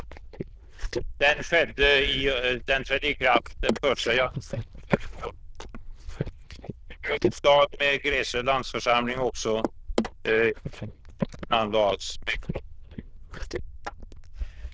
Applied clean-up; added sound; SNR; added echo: neural diffusion model UNIVERSE++.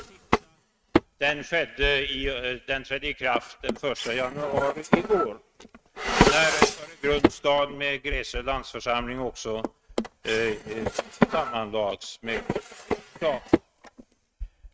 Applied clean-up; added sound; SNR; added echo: neural mask model RNNoise.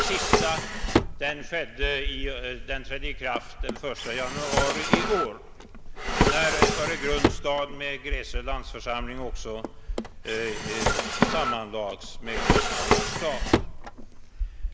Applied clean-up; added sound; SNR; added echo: none; Drawer open or close; -4 dB; none.